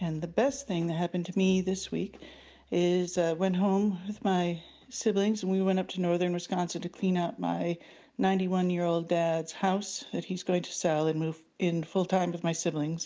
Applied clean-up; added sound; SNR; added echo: none; none; none; none.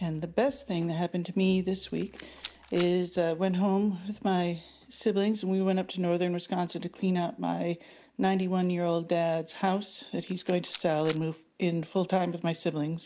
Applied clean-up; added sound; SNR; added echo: none; Rattle; 14 dB; none.